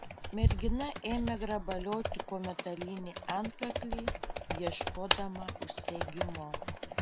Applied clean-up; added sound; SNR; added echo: none; Computer keyboard; -4 dB; none.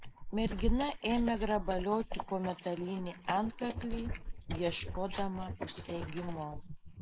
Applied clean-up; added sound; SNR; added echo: neural mask model Resemble Enhance denoiser.